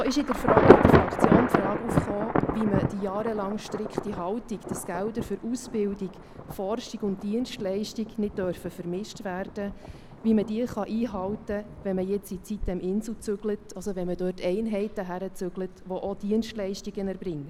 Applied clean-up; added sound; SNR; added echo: none; Thunder / Traffic noise, roadway noise / Rain / Insect; -1 dB; none.